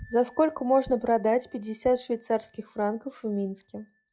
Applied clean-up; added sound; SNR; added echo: classical method log-MMSE.